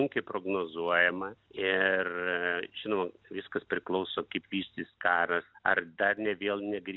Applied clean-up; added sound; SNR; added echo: none; none; none; none.